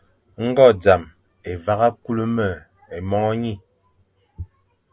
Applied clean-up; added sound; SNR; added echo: none; none; none; none.